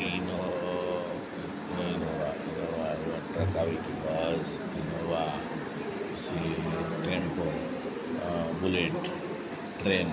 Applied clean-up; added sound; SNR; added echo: none; Bowed string instrument; 10 dB; none.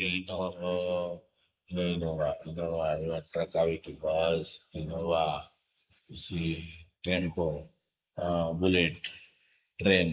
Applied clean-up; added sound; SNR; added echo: neural mask model Resemble Enhance denoiser.